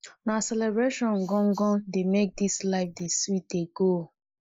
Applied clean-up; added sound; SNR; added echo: neural mask model Resemble Enhance denoiser.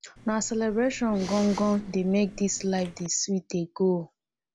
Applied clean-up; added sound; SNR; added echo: none; Respiratory sounds; 17 dB; none.